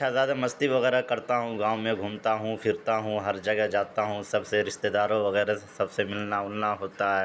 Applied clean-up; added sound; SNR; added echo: none; none; none; none.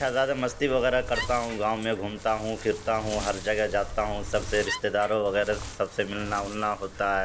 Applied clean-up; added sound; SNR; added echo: none; Wind + Wood; 10 dB; none.